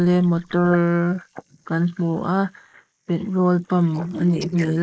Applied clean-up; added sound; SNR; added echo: neural mask model Resemble Enhance denoiser.